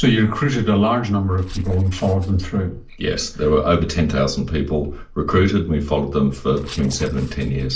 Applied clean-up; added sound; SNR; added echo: neural separator model SepFormer DNS4.